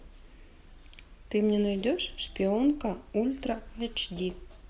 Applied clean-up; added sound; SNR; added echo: none; none; none; none.